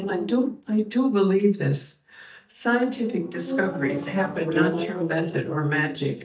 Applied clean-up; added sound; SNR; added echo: neural mask model DeepFilterNet 3.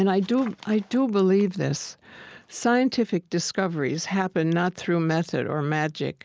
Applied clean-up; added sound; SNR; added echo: none; none; none; none.